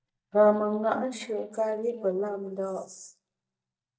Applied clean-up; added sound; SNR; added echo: neural mask model DeepFilterNet 3.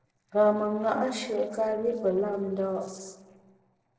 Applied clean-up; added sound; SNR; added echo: neural separator model SepFormer DNS4.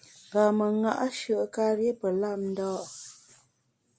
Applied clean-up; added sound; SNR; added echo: none; none; none; none.